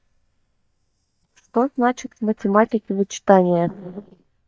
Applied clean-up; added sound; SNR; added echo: neural mask model DeepFilterNet 3.